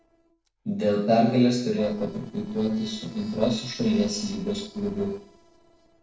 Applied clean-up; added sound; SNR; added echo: neural separator model SepFormer DNS4.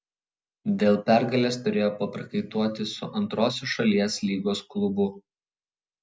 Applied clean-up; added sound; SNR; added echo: none; none; none; none.